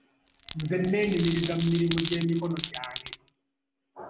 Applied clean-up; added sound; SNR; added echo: none; Glass; 2 dB; none.